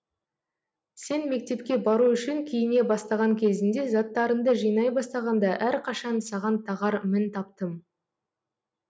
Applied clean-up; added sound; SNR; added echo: none; none; none; none.